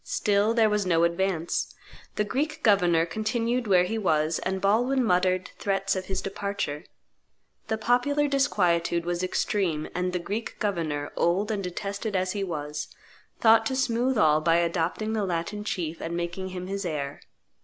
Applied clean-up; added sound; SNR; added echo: none; none; none; none.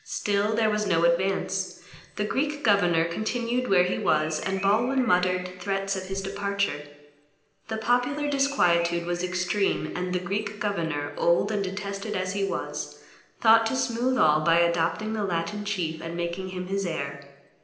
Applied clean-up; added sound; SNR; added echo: none; Bird; 18 dB; reverberation time 0.8 s.